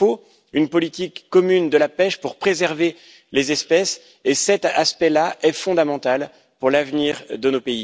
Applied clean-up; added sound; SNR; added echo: none; none; none; none.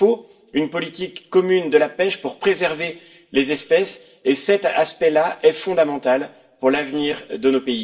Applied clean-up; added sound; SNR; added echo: none; none; none; reverberation time 0.4 s.